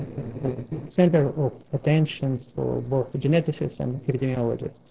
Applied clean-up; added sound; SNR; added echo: neural separator model SepFormer DNS4.